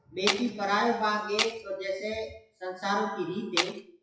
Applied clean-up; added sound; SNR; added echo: classical method WPE with log-MMSE.